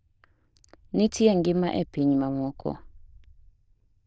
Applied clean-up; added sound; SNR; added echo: neural diffusion model UNIVERSE++.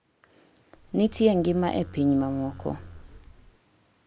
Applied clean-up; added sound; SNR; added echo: none; Livestock, farm animals, working animals; 17 dB; none.